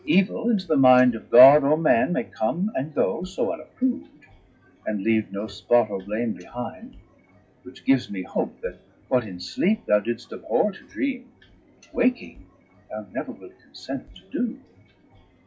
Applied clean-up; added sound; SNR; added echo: classical method WPE with log-MMSE.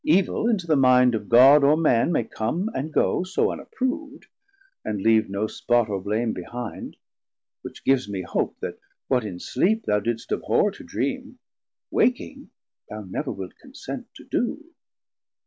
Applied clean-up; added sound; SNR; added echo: none; none; none; none.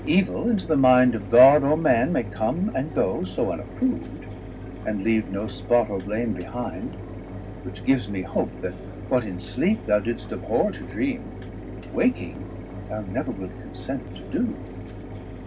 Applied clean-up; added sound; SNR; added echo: none; Mechanisms; 11 dB; reverberation time 0.4 s.